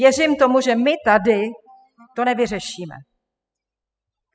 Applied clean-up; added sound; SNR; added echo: classical method spectral subtraction.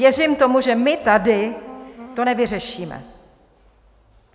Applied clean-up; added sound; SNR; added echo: none; Wind instrument, woodwind instrument; 19 dB; none.